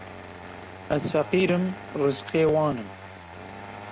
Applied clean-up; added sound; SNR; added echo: none; Engine starting; 13 dB; none.